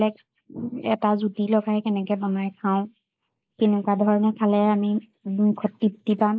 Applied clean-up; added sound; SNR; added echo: neural mask model Resemble Enhance denoiser.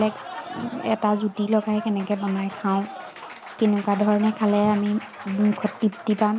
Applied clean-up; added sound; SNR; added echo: none; Applause; 15 dB; none.